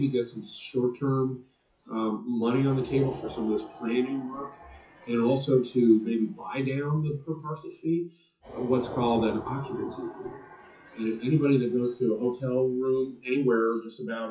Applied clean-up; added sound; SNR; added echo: classical method WPE with log-MMSE.